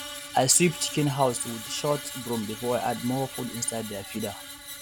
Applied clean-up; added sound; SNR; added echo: none; Screech; 12 dB; none.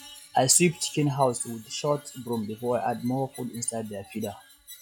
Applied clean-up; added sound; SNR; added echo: classical method log-MMSE.